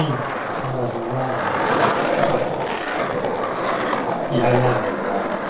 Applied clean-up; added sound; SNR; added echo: none; Skateboard; -4 dB; reverberation time 0.2 s.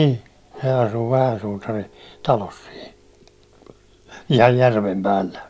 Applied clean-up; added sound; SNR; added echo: none; none; none; none.